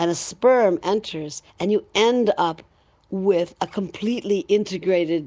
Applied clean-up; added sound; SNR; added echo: none; none; none; none.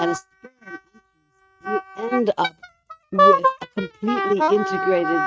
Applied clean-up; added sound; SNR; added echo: neural mask model RNNoise.